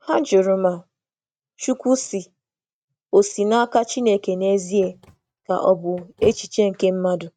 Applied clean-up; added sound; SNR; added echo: neural mask model RNNoise.